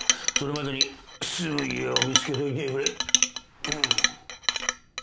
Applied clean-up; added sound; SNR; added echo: none; Chink, clink; -4 dB; none.